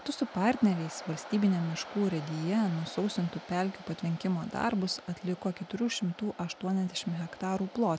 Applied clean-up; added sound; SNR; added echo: none; Waves, surf; 16 dB; none.